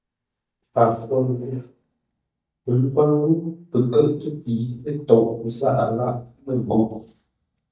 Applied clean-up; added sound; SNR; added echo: neural mask model DeepFilterNet 3.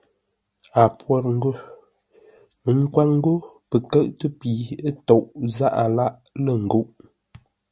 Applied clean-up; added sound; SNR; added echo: none; none; none; none.